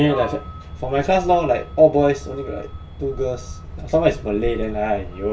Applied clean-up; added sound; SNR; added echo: none; Truck; 12 dB; reverberation time 0.2 s.